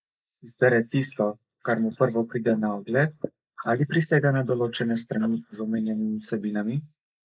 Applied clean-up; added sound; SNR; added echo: neural mask model Resemble Enhance denoiser.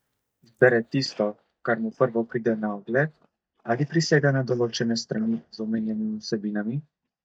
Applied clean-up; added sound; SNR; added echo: neural mask model DeepFilterNet 3.